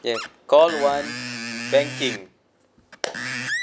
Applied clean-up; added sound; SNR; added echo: none; Screech; 9 dB; none.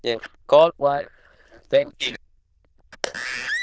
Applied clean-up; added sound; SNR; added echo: neural diffusion model UNIVERSE++.